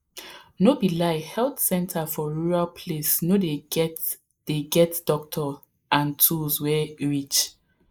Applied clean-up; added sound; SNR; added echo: neural mask model Resemble Enhance denoiser.